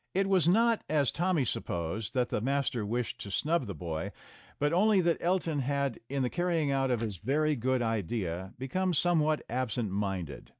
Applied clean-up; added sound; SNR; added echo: neural mask model DeepFilterNet 3.